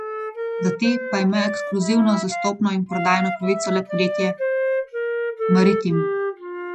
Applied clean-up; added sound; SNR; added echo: classical method log-MMSE.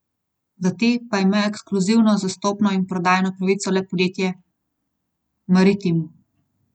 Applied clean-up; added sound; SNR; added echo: none; none; none; none.